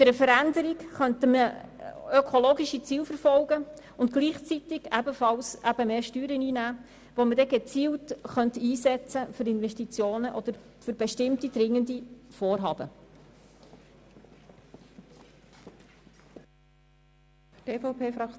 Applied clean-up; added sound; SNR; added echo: none; none; none; none.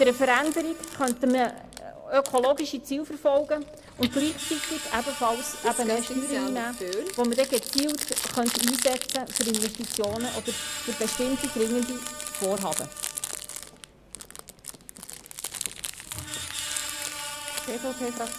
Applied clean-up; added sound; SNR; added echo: none; Crumpling, crinkling + Screech; 6 dB; none.